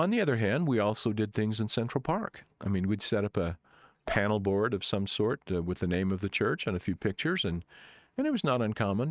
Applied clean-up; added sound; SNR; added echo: neural mask model RNNoise.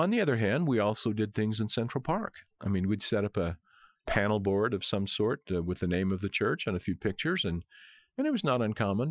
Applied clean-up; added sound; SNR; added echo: classical method Wiener filter.